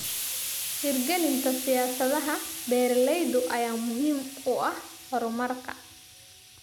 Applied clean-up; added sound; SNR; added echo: none; Explosion; 8 dB; none.